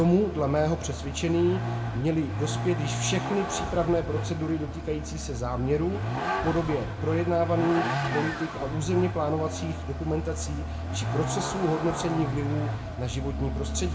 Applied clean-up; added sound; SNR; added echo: none; Vehicle; 3 dB; reverberation time 0.5 s.